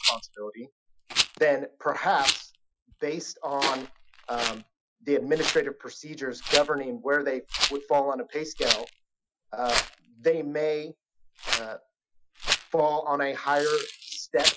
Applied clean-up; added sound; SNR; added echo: classical method Wiener filter.